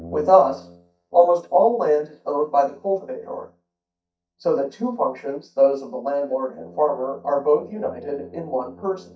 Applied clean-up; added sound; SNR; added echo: neural mask model DeepFilterNet 3.